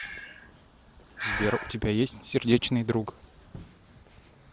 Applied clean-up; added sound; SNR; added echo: none; Breathing; 11 dB; none.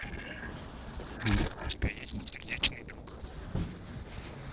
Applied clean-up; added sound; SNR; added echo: neural separator model SepFormer DNS4.